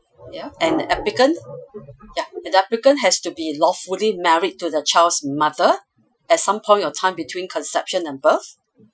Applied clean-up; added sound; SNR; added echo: classical method Wiener filter.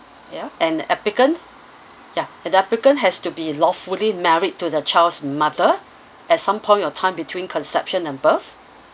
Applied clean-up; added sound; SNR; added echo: none; none; none; none.